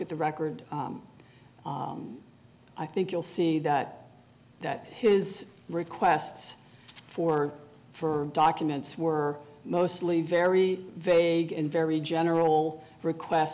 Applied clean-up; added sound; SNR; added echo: none; none; none; none.